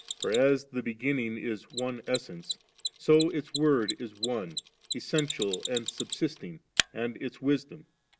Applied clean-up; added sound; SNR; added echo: none; Mechanisms; 8 dB; none.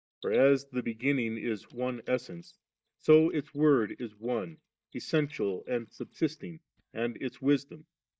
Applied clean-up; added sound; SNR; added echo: neural mask model DeepFilterNet 3.